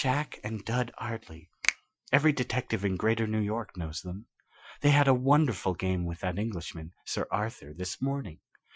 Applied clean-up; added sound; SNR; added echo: classical method Wiener filter.